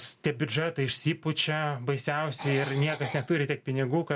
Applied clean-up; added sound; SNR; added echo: none; Cough; 10 dB; none.